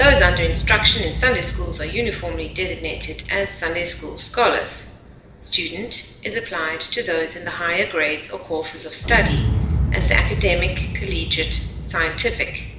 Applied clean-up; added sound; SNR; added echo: none; Explosion; 3 dB; reverberation time 1.0 s.